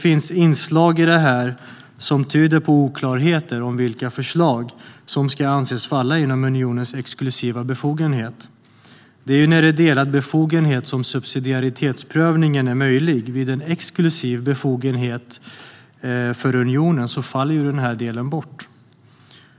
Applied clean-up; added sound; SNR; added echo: none; none; none; none.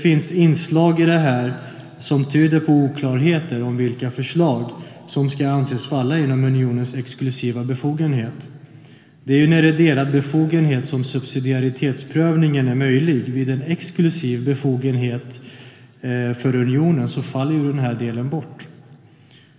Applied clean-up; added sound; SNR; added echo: none; none; none; reverberation time 2.1 s.